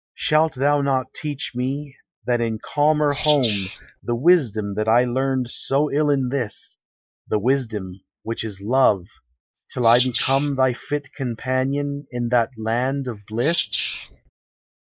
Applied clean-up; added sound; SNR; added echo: neural mask model Resemble Enhance denoiser.